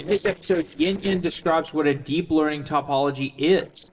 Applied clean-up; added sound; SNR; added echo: neural separator model SepFormer DNS4.